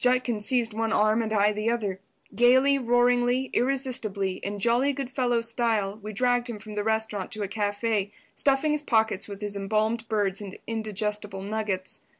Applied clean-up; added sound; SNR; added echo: none; none; none; none.